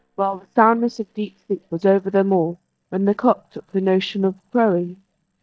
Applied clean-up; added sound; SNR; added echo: neural mask model DeepFilterNet 3.